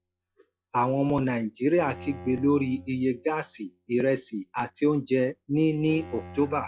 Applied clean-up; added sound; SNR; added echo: classical method log-MMSE.